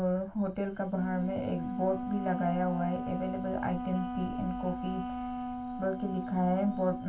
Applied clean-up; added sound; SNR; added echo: none; Wind instrument, woodwind instrument; 5 dB; reverberation time 0.2 s.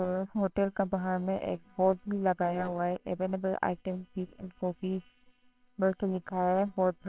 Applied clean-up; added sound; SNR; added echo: neural separator model SepFormer WHAMR!.